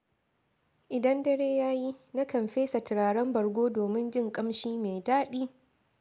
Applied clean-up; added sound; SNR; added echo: none; none; none; none.